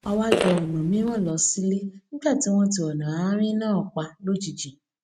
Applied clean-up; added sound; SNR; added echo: neural mask model RNNoise.